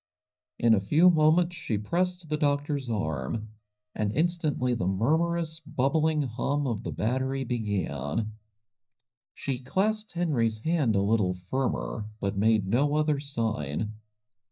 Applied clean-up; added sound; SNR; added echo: neural mask model DeepFilterNet 3.